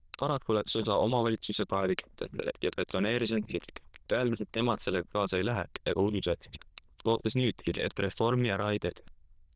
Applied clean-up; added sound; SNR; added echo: neural diffusion model UNIVERSE++.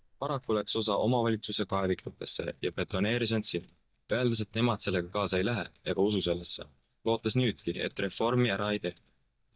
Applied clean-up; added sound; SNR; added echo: neural mask model DeepFilterNet 3.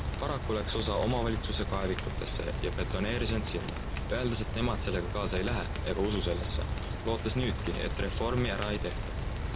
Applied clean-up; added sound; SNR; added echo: none; Rain; 0 dB; none.